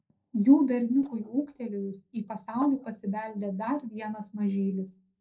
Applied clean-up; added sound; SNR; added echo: neural separator model SepFormer DNS4.